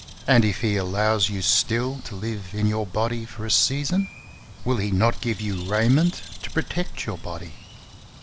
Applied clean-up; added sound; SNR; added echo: none; Bird; 18 dB; none.